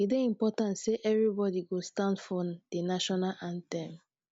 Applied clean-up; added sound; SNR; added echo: none; none; none; none.